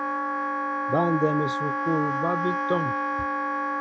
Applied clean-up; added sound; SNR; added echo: none; Wind instrument, woodwind instrument; -2 dB; none.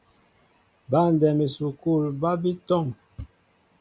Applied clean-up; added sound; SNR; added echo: none; none; none; none.